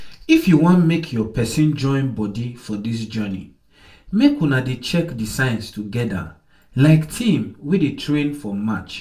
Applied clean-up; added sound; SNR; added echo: none; none; none; reverberation time 0.3 s.